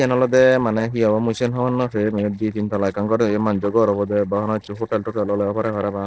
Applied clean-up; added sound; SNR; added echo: neural separator model SepFormer DNS4.